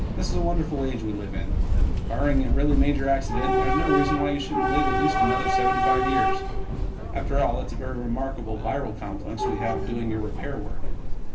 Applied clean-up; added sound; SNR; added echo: none; Subway, metro, underground / Train; -5 dB; reverberation time 0.3 s.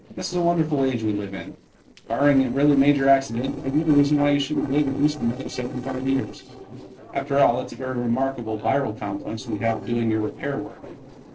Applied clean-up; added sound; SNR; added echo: neural separator model SepFormer DNS4.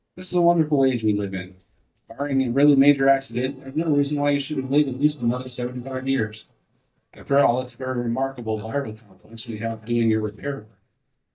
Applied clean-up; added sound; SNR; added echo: neural mask model DeepFilterNet 3.